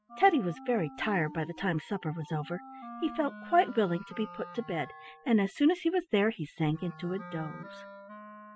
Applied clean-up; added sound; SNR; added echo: classical method spectral subtraction.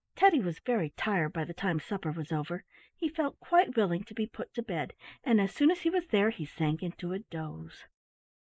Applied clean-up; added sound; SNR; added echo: neural mask model Resemble Enhance denoiser.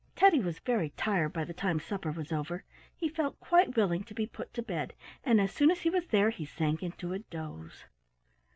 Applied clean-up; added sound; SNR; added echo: none; none; none; none.